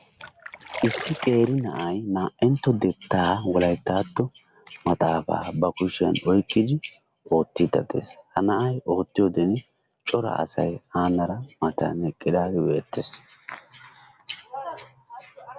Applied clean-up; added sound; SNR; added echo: none; Splash, splatter; 12 dB; none.